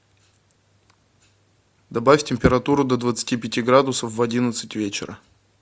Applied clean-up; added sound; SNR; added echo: none; none; none; none.